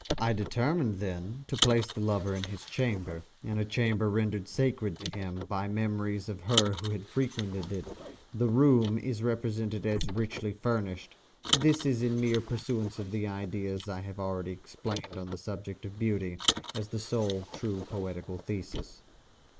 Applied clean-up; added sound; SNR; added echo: neural mask model Resemble Enhance denoiser.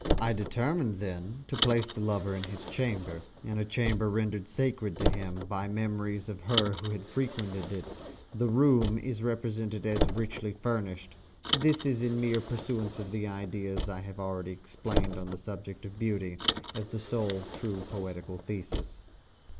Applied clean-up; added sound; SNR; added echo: none; Car; 4 dB; none.